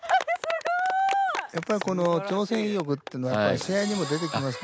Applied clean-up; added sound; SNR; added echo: none; none; none; none.